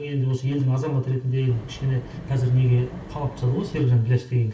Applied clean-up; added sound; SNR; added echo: none; Wind; 15 dB; reverberation time 0.2 s.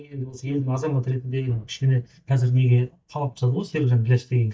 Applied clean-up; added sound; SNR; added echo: neural mask model DeepFilterNet 3.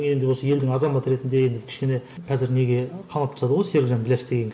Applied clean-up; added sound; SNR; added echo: none; none; none; none.